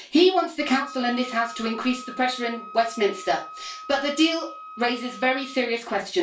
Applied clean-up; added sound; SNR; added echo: none; Wind instrument, woodwind instrument; 16 dB; reverberation time 0.2 s.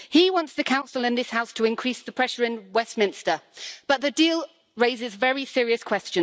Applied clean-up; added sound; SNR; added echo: none; none; none; none.